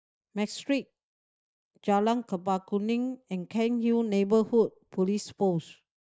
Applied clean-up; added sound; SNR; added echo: neural mask model Resemble Enhance denoiser.